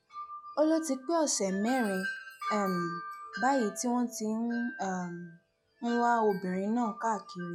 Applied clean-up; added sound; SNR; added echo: classical method log-MMSE.